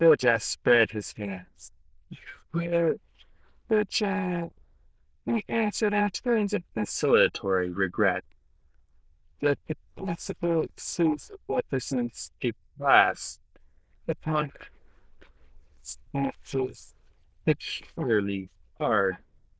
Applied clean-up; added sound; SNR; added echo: neural diffusion model UNIVERSE++.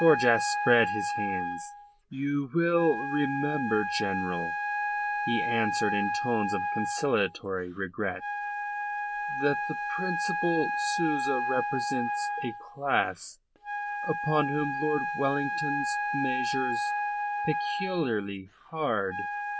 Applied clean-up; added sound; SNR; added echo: none; Wind instrument, woodwind instrument; 1 dB; none.